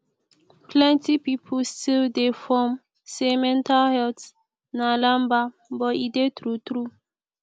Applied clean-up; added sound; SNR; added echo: none; none; none; none.